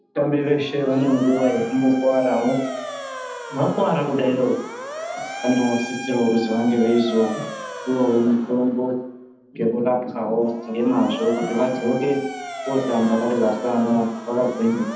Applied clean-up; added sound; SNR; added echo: none; Motor vehicle (road) / Siren; 12 dB; reverberation time 0.8 s.